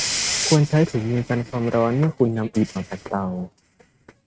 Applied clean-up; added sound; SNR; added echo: neural mask model RNNoise.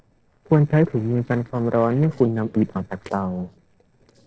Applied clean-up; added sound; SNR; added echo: neural separator model SepFormer DNS4.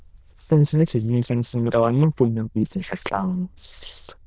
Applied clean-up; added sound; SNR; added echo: neural diffusion model UNIVERSE++.